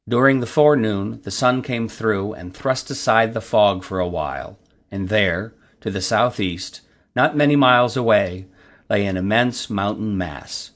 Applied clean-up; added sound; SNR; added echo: none; none; none; none.